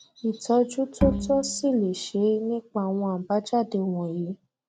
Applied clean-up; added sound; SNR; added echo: none; Bowed string instrument; 4 dB; none.